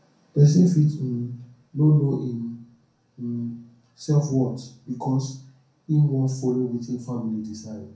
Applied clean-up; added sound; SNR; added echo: none; none; none; reverberation time 0.6 s.